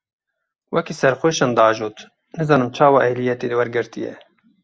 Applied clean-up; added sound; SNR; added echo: none; none; none; none.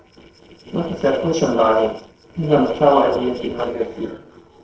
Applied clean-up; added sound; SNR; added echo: neural separator model SepFormer DNS4.